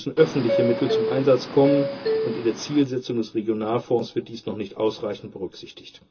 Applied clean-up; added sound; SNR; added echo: none; Subway, metro, underground; 2 dB; reverberation time 0.2 s.